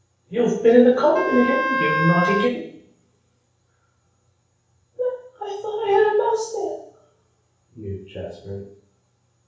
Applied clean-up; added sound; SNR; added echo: none; Wind instrument, woodwind instrument; 1 dB; reverberation time 0.7 s.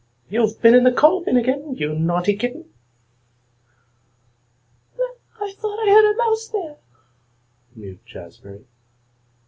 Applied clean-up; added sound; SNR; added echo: none; none; none; none.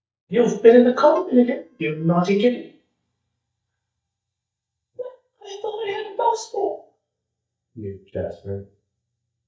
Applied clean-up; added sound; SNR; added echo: neural mask model DeepFilterNet 3.